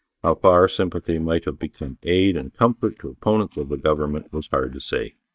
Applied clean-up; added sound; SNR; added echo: neural mask model DeepFilterNet 3.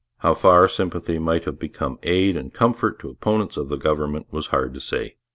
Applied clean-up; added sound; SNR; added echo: none; none; none; none.